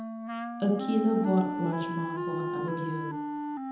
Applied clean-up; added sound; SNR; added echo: none; Wind instrument, woodwind instrument; 4 dB; reverberation time 0.9 s.